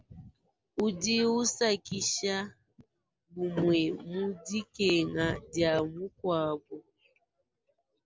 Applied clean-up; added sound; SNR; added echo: none; none; none; none.